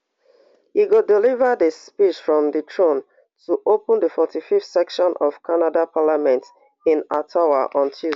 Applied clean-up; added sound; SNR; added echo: none; none; none; none.